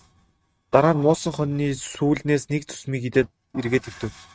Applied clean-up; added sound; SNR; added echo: neural mask model RNNoise.